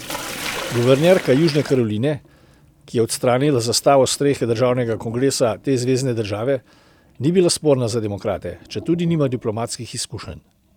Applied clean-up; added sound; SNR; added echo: none; Sink (filling or washing); 17 dB; none.